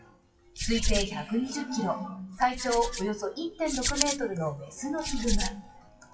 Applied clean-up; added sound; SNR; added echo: classical method WPE with log-MMSE.